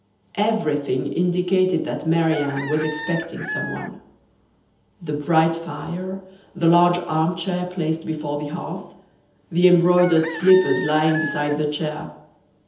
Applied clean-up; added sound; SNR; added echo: none; Chicken, rooster; 12 dB; reverberation time 0.8 s.